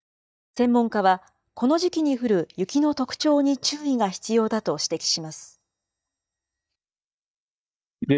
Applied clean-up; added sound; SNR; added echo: neural mask model DeepFilterNet 3.